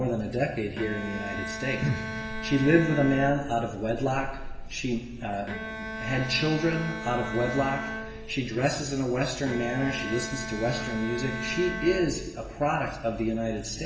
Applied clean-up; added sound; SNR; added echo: none; Bowed string instrument; 8 dB; reverberation time 1.3 s.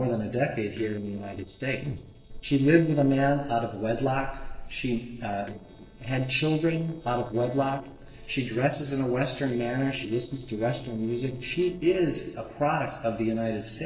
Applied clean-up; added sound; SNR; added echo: neural separator model SepFormer DNS4.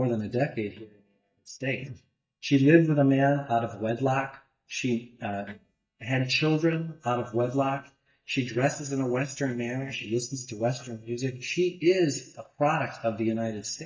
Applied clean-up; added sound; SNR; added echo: neural mask model DeepFilterNet 3.